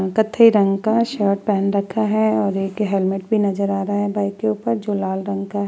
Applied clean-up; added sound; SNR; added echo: none; none; none; none.